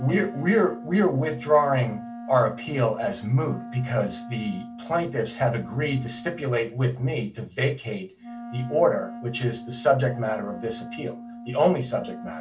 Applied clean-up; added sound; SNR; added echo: none; Wind instrument, woodwind instrument; 13 dB; reverberation time 0.2 s.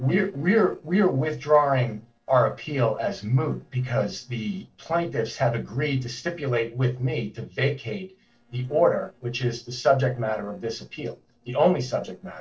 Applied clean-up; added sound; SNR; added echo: neural separator model SepFormer DNS4.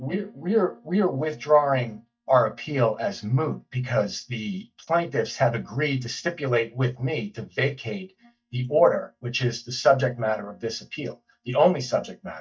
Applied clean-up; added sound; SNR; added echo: neural mask model DeepFilterNet 3.